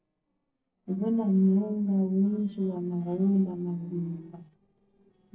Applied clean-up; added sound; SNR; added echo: neural separator model SepFormer DNS4.